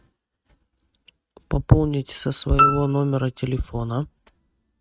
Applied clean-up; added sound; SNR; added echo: neural mask model RNNoise.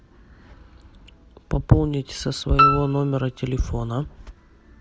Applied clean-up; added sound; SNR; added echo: none; Piano; -1 dB; none.